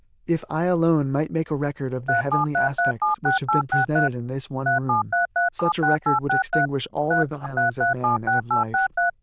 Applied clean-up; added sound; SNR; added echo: neural diffusion model UNIVERSE++.